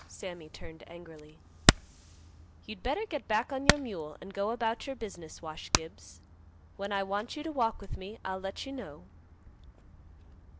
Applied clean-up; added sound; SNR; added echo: none; Hammer; 0 dB; none.